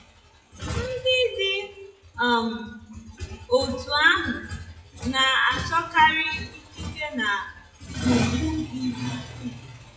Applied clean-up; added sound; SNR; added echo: classical method WPE with log-MMSE.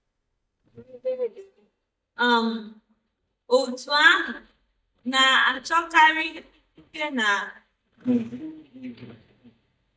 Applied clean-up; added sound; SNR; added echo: neural mask model DeepFilterNet 3.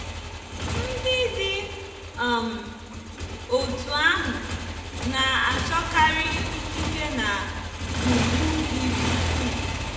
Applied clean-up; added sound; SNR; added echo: none; Motorcycle; 2 dB; reverberation time 1.5 s.